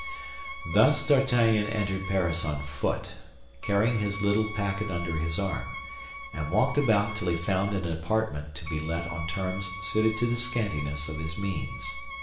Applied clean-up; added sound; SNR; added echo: none; Wind instrument, woodwind instrument; 12 dB; reverberation time 0.7 s.